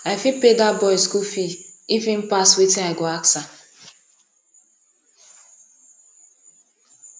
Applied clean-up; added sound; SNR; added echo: none; none; none; none.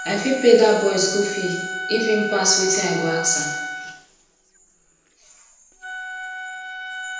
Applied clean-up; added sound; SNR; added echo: none; Wind instrument, woodwind instrument; 9 dB; reverberation time 0.9 s.